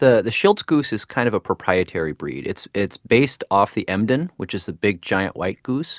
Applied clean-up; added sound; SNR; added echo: none; none; none; none.